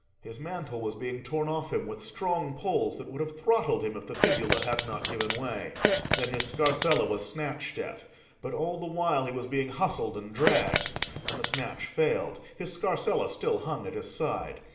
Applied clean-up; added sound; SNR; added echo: none; Fart; 0 dB; reverberation time 1.2 s.